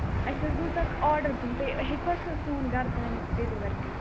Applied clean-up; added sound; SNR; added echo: none; Engine / Aircraft; -1 dB; none.